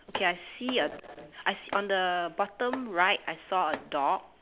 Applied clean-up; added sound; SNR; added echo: none; Domestic sounds, home sounds; 14 dB; none.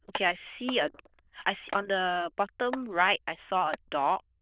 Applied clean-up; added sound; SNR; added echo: neural diffusion model UNIVERSE++.